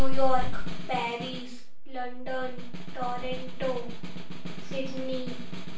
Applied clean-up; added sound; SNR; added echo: none; Snare drum; 19 dB; reverberation time 0.3 s.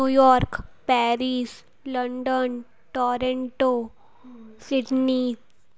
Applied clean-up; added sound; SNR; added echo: none; none; none; none.